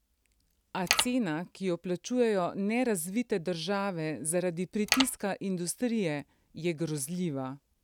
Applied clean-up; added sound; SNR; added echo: none; Mechanisms; -2 dB; none.